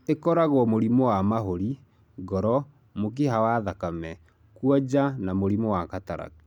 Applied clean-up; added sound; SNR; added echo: none; none; none; none.